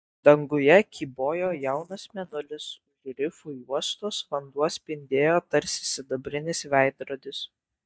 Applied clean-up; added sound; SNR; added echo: neural mask model DeepFilterNet 3.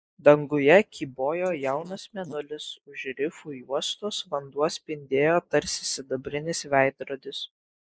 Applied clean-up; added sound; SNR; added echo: neural mask model Resemble Enhance denoiser.